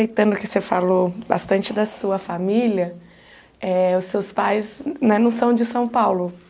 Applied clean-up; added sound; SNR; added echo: none; none; none; none.